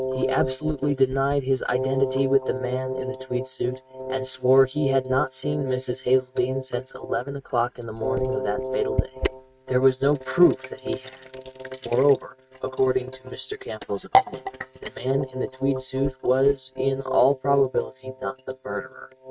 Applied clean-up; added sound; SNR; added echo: neural mask model RNNoise.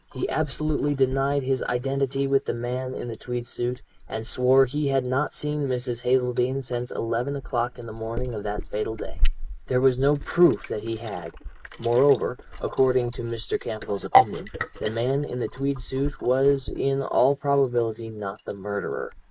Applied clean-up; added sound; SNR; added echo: neural mask model Resemble Enhance denoiser.